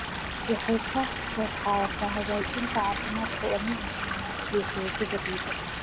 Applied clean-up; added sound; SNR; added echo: none; Stream / Liquid; 1 dB; none.